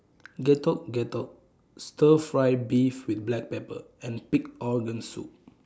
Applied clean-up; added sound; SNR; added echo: none; none; none; none.